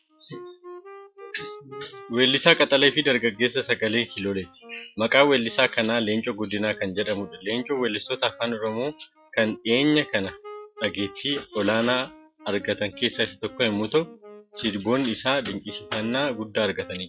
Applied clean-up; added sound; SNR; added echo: classical method log-MMSE.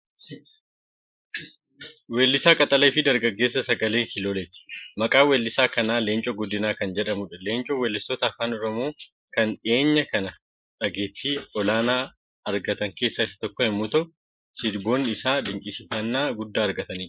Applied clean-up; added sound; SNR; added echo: neural mask model Resemble Enhance denoiser.